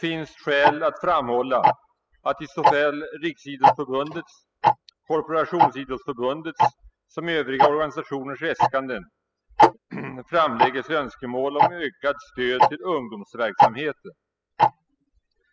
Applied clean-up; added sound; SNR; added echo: classical method spectral subtraction.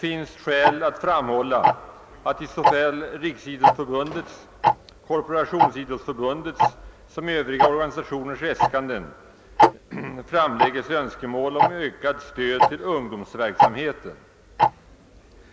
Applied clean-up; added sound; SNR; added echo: none; Tick-tock; -2 dB; none.